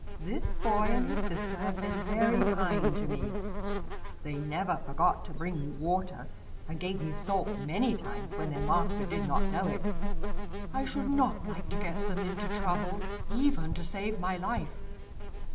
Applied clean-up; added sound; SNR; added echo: none; Insect; -3 dB; reverberation time 0.9 s.